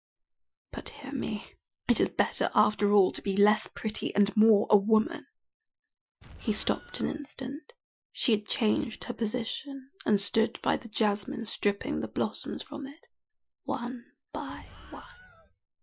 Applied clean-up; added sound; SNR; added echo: classical method Wiener filter.